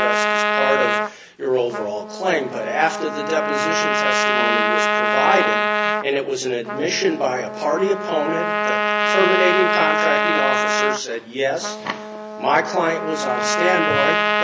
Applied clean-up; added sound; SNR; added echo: none; Trumpet; -1 dB; none.